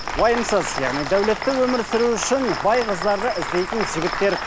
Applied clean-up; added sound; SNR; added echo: none; Insect; 14 dB; none.